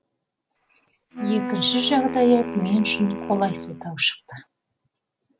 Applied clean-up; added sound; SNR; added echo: none; Wind instrument, woodwind instrument; 9 dB; none.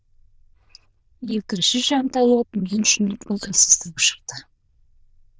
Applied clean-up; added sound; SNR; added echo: neural diffusion model UNIVERSE++.